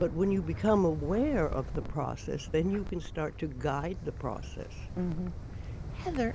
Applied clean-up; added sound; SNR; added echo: none; Wind; 7 dB; none.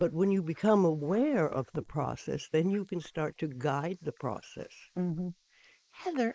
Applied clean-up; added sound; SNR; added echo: neural mask model Resemble Enhance denoiser.